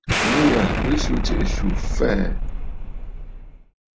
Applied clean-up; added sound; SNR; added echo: none; Explosion; -3 dB; none.